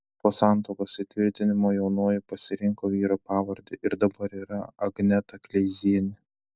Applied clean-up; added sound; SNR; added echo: none; none; none; none.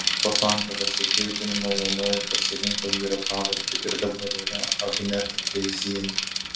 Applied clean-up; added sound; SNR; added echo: none; Bicycle; -2 dB; reverberation time 0.3 s.